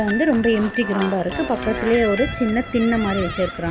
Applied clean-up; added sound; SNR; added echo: none; Fart + Guitar; 10 dB; none.